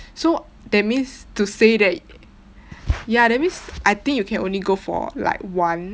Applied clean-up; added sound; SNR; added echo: none; none; none; none.